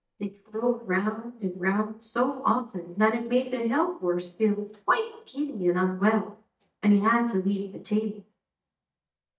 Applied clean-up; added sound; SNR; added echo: neural mask model DeepFilterNet 3.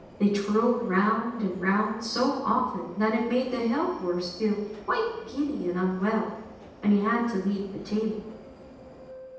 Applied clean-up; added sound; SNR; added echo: none; Subway, metro, underground; 19 dB; reverberation time 0.9 s.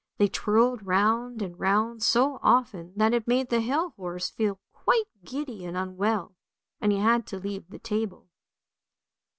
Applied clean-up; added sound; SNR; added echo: none; none; none; none.